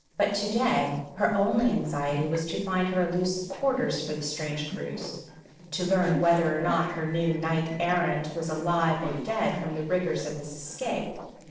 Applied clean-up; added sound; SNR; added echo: neural separator model SepFormer DNS4.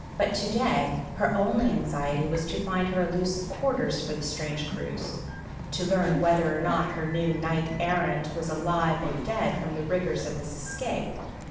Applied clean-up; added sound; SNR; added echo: none; Bird vocalization, bird call, bird song; 8 dB; reverberation time 0.7 s.